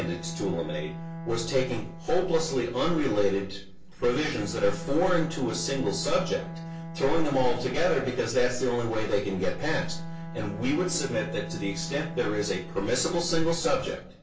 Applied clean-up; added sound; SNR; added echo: none; Bowed string instrument; 13 dB; reverberation time 0.2 s.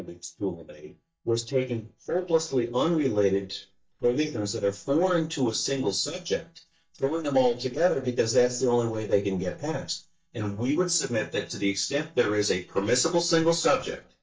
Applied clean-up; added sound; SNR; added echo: neural mask model DeepFilterNet 3.